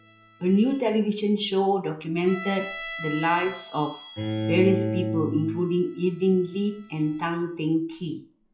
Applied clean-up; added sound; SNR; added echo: classical method log-MMSE.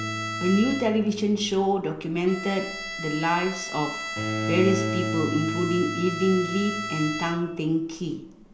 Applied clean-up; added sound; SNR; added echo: none; Bowed string instrument + Bowed string instrument; 6 dB; none.